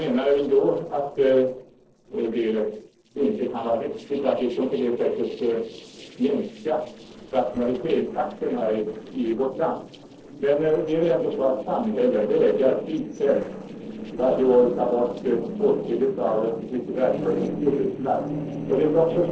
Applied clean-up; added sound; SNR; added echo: neural separator model SepFormer DNS4.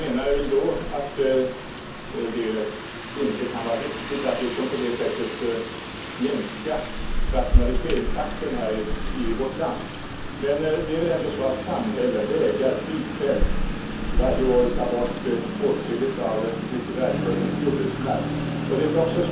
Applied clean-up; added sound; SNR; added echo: none; Rain; 1 dB; reverberation time 0.5 s.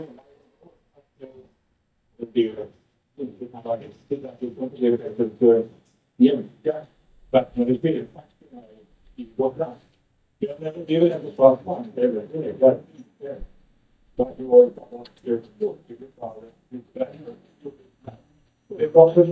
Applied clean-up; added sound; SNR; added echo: neural mask model DeepFilterNet 3.